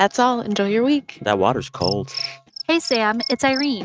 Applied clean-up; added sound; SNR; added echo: neural mask model RNNoise.